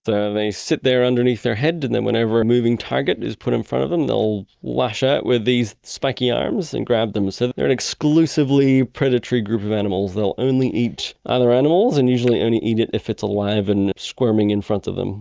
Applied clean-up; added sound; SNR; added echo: neural mask model DeepFilterNet 3.